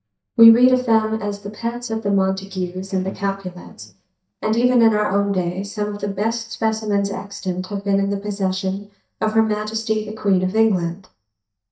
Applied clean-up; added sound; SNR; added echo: neural mask model DeepFilterNet 3.